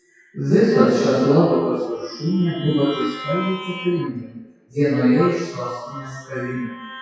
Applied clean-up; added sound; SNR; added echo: classical method WPE with log-MMSE.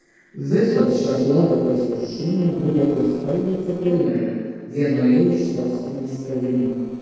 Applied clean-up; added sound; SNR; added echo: neural separator model SepFormer DNS4.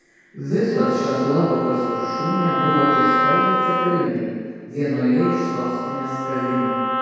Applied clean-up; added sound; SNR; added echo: none; Wind instrument, woodwind instrument; 2 dB; reverberation time 1.9 s.